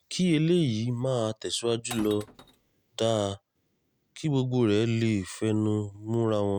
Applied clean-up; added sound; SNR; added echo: none; Glass; 16 dB; none.